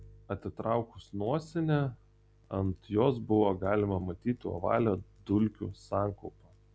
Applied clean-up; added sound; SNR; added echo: none; none; none; none.